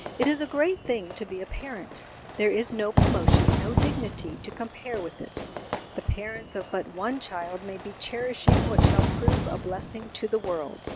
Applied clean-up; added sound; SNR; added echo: none; Fire / Fireworks; -3 dB; none.